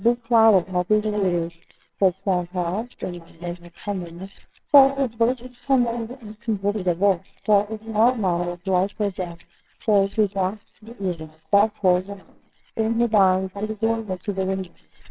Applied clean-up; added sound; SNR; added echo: neural separator model SepFormer WHAMR!.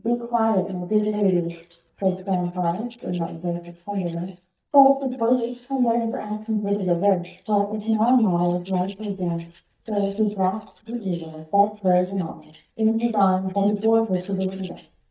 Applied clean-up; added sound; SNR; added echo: neural mask model DeepFilterNet 3.